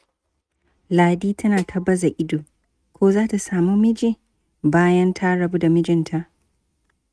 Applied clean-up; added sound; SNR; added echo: neural mask model RNNoise.